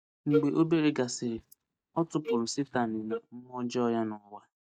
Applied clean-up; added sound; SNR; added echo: neural mask model DeepFilterNet 3.